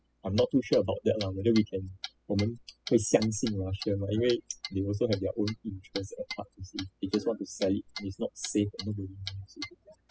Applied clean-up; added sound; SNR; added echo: classical method spectral subtraction.